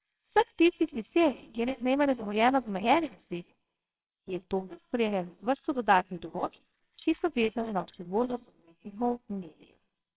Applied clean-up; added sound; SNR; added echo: neural separator model SepFormer WHAMR!.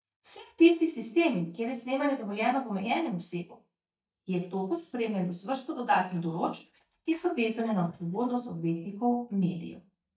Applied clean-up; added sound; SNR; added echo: neural mask model DeepFilterNet 3.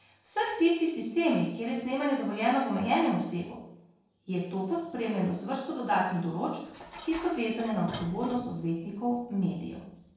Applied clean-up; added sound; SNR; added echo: neural separator model SepFormer DNS4.